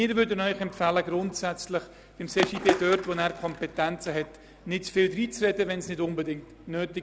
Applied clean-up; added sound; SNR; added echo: none; Skateboard; 5 dB; none.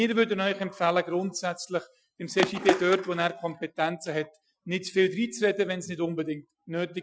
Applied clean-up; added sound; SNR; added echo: classical method Wiener filter.